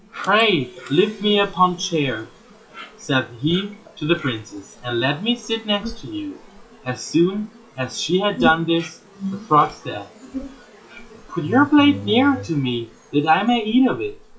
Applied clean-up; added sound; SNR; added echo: classical method WPE with log-MMSE.